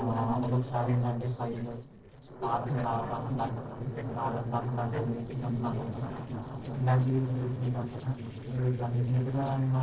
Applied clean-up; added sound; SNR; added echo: neural separator model SepFormer DNS4.